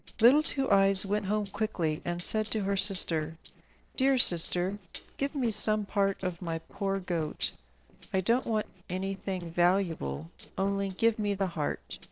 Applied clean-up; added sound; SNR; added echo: neural separator model SepFormer DNS4.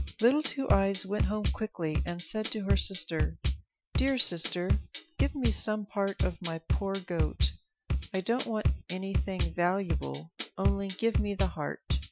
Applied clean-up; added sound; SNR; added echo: classical method Wiener filter.